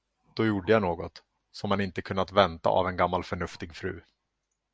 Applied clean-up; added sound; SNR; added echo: none; none; none; none.